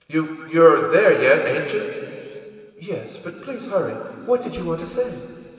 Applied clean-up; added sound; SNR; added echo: none; none; none; reverberation time 2.9 s.